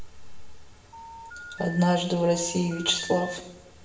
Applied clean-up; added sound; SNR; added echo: none; Telephone; 14 dB; reverberation time 1.4 s.